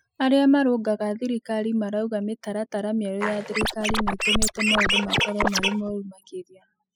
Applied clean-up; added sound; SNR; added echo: classical method spectral subtraction.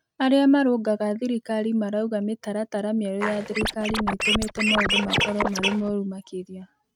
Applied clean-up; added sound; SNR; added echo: neural mask model RNNoise.